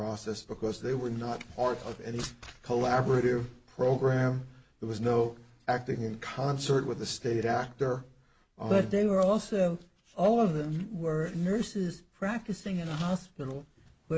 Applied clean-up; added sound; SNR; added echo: none; none; none; none.